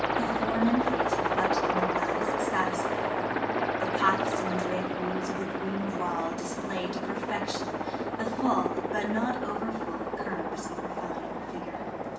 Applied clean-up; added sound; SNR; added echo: none; Aircraft; -3 dB; reverberation time 0.9 s.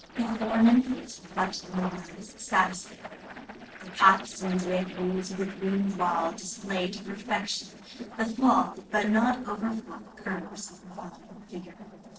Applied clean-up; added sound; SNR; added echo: neural separator model SepFormer DNS4.